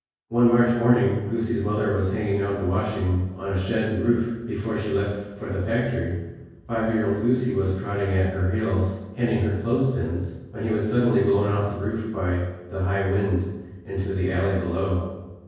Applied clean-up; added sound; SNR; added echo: none; none; none; reverberation time 1.3 s.